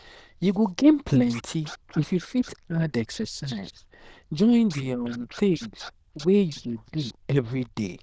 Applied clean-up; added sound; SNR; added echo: neural diffusion model UNIVERSE++.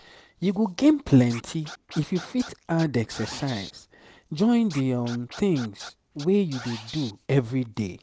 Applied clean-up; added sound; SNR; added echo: none; Scratching (performance technique); 18 dB; none.